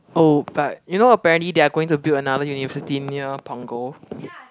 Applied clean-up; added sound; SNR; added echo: none; none; none; none.